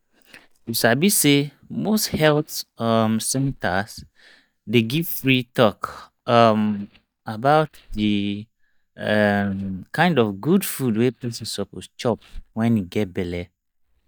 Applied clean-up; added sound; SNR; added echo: neural mask model DeepFilterNet 3.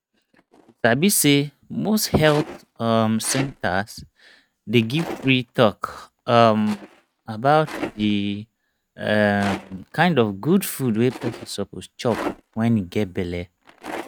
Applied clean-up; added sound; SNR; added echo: neural mask model RNNoise.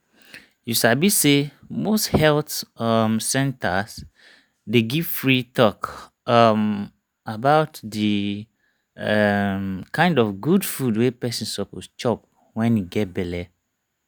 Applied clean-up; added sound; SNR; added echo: none; none; none; none.